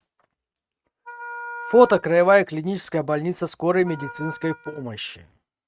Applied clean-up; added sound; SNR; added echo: neural mask model RNNoise.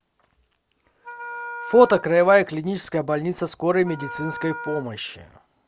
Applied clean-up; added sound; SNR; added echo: none; Wind instrument, woodwind instrument; 16 dB; none.